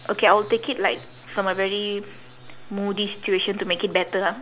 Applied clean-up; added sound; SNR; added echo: none; none; none; none.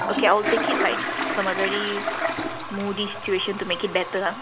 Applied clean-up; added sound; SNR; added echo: none; Toilet flush; 2 dB; none.